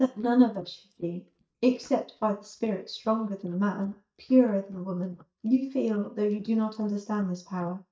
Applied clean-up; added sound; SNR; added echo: neural mask model DeepFilterNet 3.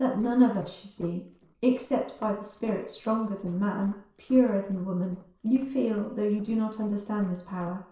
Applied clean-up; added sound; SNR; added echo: neural separator model SepFormer DNS4.